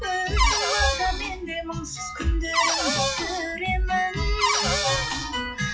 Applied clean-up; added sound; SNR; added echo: classical method WPE with log-MMSE.